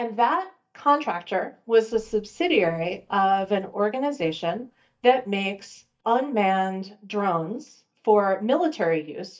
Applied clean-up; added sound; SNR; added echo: neural mask model DeepFilterNet 3.